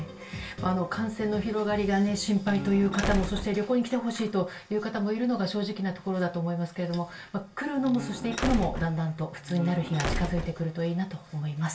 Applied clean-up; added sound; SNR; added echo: none; Slam; 5 dB; reverberation time 0.2 s.